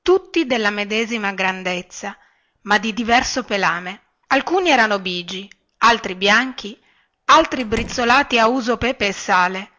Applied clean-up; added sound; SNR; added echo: none; Slam; 14 dB; none.